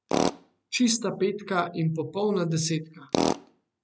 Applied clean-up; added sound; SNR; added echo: none; Tools; 4 dB; none.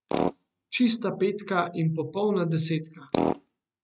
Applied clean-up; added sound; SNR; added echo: neural mask model RNNoise.